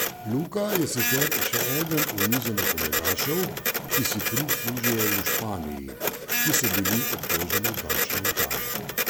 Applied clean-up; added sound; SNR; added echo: none; Printer; -4 dB; none.